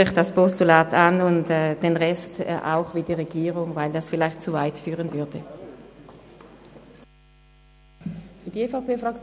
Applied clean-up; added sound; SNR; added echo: none; none; none; none.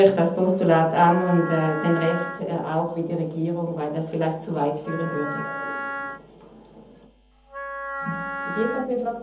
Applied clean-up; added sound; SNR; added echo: none; Wind instrument, woodwind instrument; 9 dB; reverberation time 0.6 s.